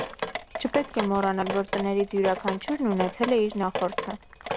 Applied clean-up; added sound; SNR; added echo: none; Drip; 7 dB; none.